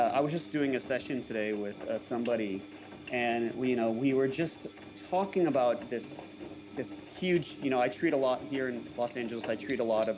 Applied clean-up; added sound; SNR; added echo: none; Engine; 15 dB; none.